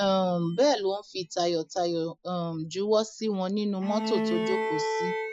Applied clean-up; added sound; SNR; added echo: classical method Wiener filter.